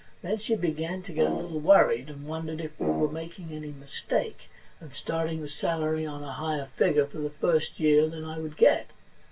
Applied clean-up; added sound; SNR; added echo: none; Brass instrument; 8 dB; reverberation time 0.1 s.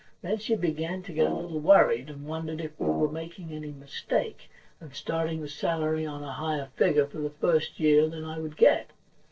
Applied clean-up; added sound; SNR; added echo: neural separator model SepFormer DNS4.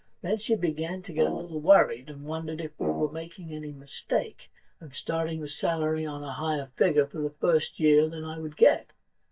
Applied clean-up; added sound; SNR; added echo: neural mask model DeepFilterNet 3.